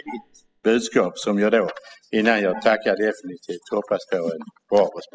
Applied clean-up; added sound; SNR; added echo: classical method spectral subtraction.